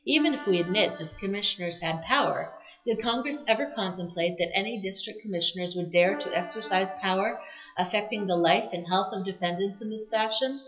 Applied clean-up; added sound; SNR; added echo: classical method WPE with log-MMSE.